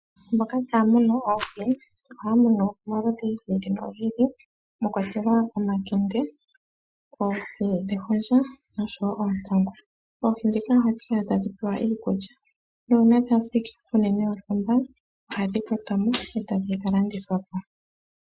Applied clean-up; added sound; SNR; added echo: classical method Wiener filter.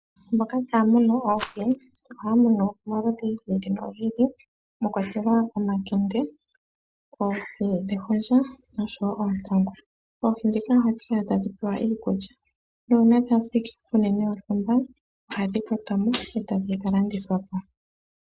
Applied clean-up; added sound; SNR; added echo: neural separator model SepFormer DNS4.